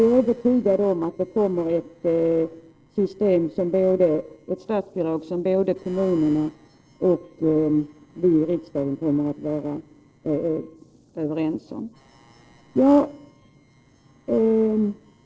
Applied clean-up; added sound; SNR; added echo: neural separator model SepFormer DNS4.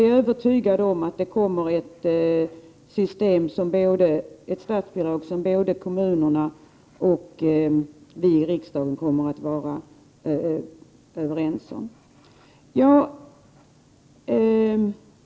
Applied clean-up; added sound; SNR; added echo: none; none; none; none.